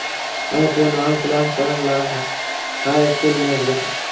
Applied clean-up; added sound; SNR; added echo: none; Domestic sounds, home sounds; 4 dB; reverberation time 0.6 s.